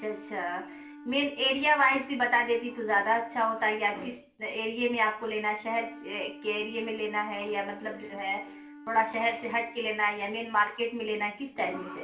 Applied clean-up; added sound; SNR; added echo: none; Wind instrument, woodwind instrument; 18 dB; reverberation time 0.3 s.